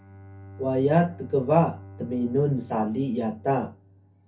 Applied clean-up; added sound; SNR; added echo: none; Bowed string instrument; 19 dB; reverberation time 0.3 s.